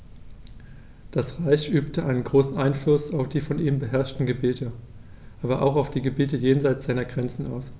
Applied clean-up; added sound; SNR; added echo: none; none; none; none.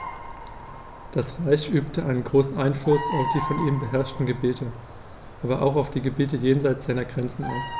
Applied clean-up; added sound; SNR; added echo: none; Bird vocalization, bird call, bird song; 11 dB; none.